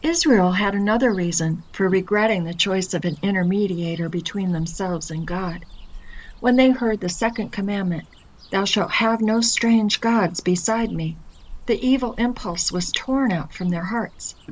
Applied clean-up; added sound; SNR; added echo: none; Cricket / Bird; 19 dB; none.